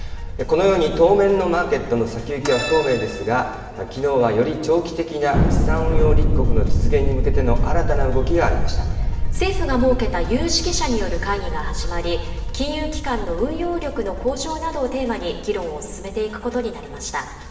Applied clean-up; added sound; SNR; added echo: none; Thunder; 0 dB; reverberation time 2.0 s.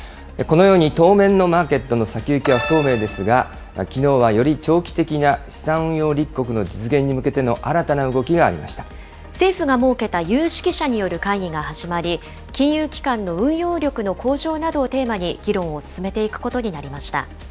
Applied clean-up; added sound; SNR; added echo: none; none; none; none.